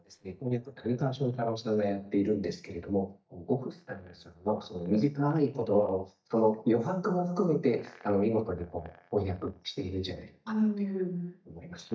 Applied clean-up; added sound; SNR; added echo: neural mask model DeepFilterNet 3.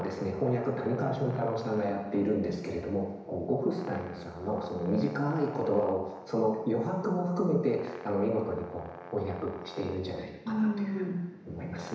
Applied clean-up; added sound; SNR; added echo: none; Brass instrument; 17 dB; reverberation time 1.0 s.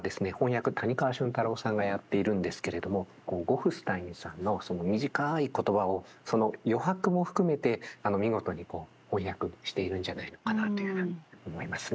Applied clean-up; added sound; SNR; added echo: none; none; none; none.